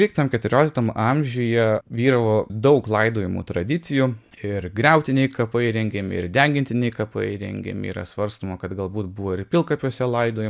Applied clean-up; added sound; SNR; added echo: none; none; none; none.